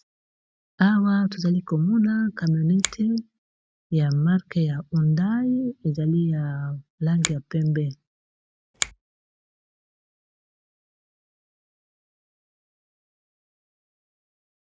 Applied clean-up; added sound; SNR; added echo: none; Finger snapping; 11 dB; none.